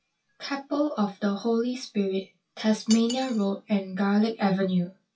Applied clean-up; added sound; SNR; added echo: classical method WPE with log-MMSE.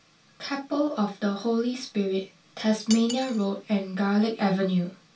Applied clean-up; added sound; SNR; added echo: none; Cutlery, silverware; 15 dB; reverberation time 0.2 s.